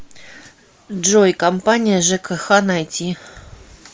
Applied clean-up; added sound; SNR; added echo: none; none; none; none.